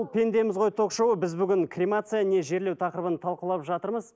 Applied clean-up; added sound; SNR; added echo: none; none; none; none.